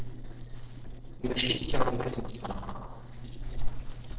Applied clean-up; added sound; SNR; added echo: neural separator model SepFormer DNS4.